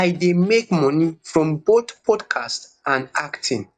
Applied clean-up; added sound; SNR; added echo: neural mask model DeepFilterNet 3.